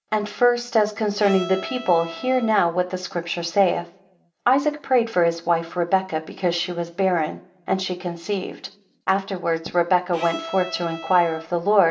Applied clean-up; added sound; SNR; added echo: none; Bowed string instrument; 13 dB; reverberation time 0.4 s.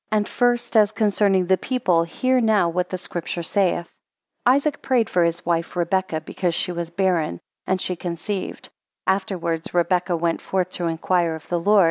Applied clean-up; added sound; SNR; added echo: none; none; none; none.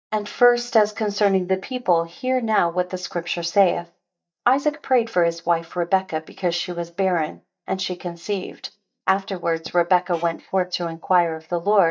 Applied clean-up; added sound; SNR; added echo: neural mask model DeepFilterNet 3.